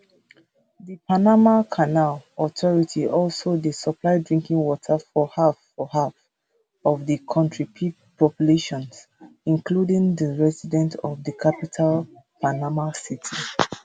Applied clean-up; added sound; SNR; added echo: none; none; none; none.